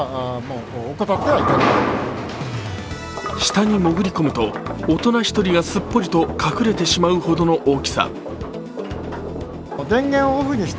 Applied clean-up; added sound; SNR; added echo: none; none; none; none.